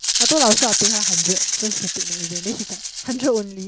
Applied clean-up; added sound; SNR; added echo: none; Rattle (instrument); -3 dB; none.